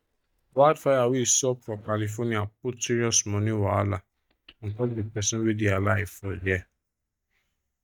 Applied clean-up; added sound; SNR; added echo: neural mask model DeepFilterNet 3.